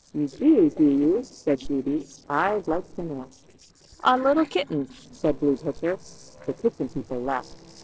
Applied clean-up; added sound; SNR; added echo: neural separator model SepFormer DNS4.